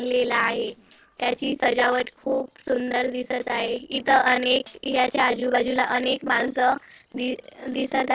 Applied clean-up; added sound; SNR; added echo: neural separator model SepFormer DNS4.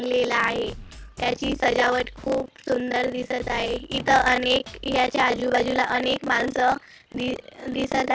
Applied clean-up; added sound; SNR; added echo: none; Drum kit; 18 dB; none.